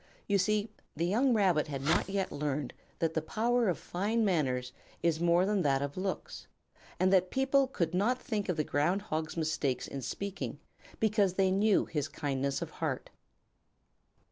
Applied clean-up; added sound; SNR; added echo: none; Fireworks; 6 dB; none.